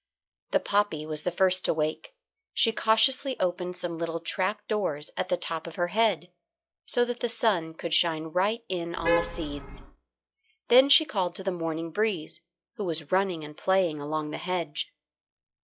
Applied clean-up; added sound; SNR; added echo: classical method log-MMSE.